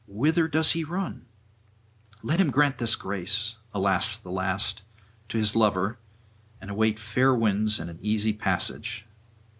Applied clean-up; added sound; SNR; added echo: none; none; none; none.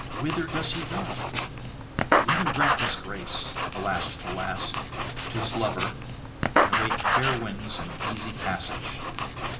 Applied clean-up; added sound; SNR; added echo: none; Writing; -5 dB; reverberation time 0.7 s.